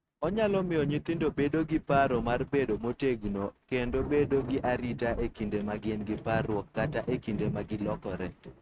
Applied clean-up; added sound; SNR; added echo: neural mask model RNNoise.